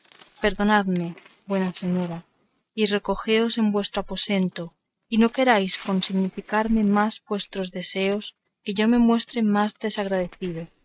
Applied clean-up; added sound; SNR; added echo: neural mask model RNNoise.